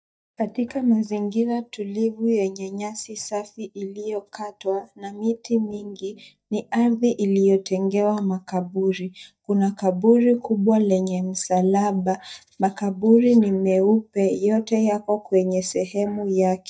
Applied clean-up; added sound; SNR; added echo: neural mask model DeepFilterNet 3.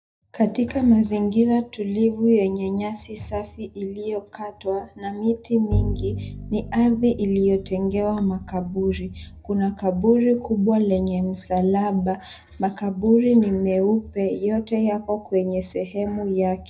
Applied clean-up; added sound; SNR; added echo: none; Bowed string instrument; 8 dB; reverberation time 0.4 s.